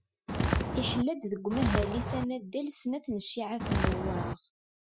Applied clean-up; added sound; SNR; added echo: classical method Wiener filter.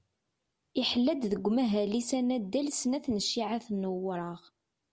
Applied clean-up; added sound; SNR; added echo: none; none; none; none.